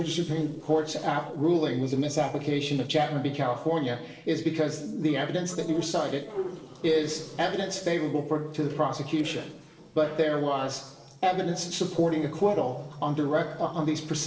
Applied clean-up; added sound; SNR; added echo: neural separator model SepFormer DNS4.